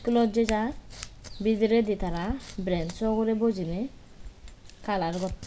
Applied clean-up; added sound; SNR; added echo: none; Hands; 13 dB; none.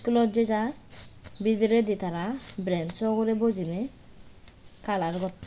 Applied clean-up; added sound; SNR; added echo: none; none; none; none.